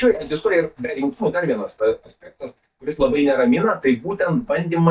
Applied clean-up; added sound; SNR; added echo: neural mask model DeepFilterNet 3.